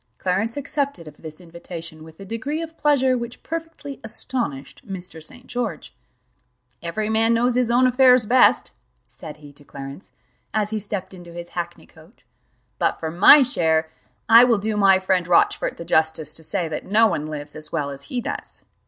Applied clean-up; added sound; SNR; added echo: none; none; none; none.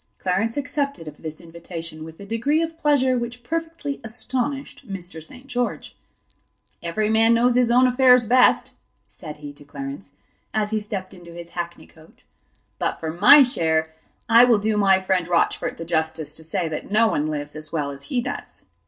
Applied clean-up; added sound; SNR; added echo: none; Chime; 16 dB; reverberation time 0.2 s.